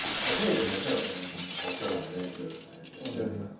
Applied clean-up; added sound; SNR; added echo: none; Shatter; 0 dB; reverberation time 0.7 s.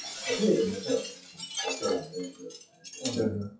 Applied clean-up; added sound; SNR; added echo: classical method WPE with log-MMSE.